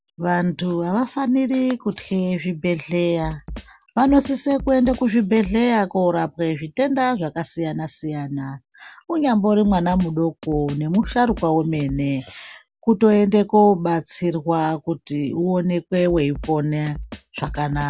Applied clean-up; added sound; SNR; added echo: none; Drum kit; 19 dB; none.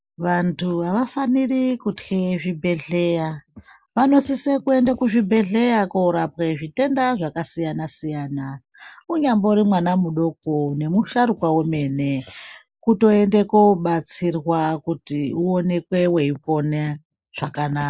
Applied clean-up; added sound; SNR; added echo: neural mask model Resemble Enhance denoiser.